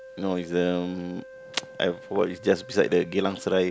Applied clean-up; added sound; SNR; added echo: none; Wind instrument, woodwind instrument; 18 dB; none.